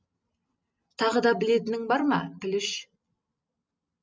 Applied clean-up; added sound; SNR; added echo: none; none; none; none.